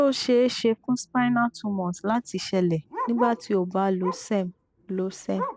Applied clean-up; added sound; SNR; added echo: none; Bark; 13 dB; none.